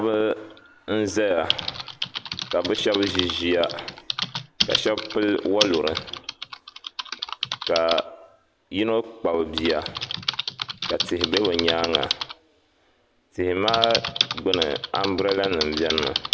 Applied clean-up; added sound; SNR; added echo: none; Typing; 4 dB; none.